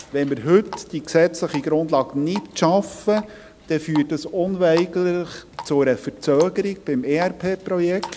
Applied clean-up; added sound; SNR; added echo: none; Water tap, faucet; 19 dB; none.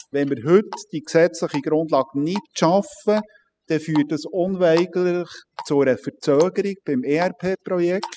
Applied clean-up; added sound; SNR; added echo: classical method spectral subtraction.